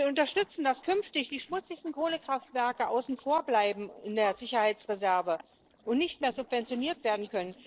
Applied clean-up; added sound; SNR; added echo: neural separator model SepFormer DNS4.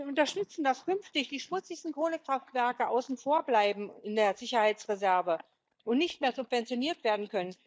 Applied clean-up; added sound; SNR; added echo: neural mask model DeepFilterNet 3.